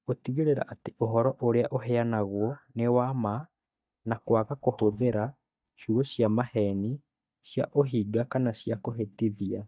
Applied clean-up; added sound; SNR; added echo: neural mask model DeepFilterNet 3.